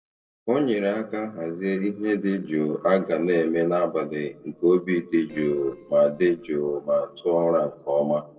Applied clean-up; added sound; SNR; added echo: neural separator model SepFormer DNS4.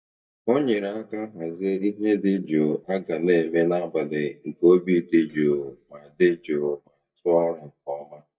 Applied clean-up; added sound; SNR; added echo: neural mask model DeepFilterNet 3.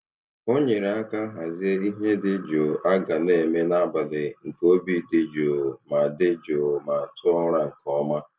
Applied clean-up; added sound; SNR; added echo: none; none; none; none.